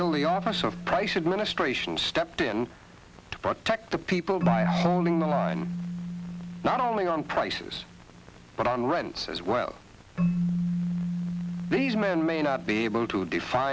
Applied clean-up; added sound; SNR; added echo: none; Keyboard (musical); 5 dB; none.